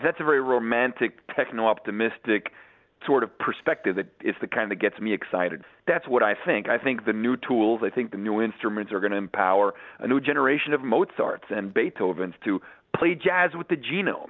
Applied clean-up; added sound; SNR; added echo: none; none; none; none.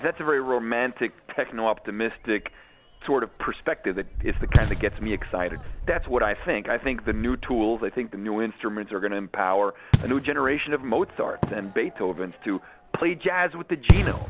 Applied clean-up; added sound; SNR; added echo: none; Fireworks; 3 dB; none.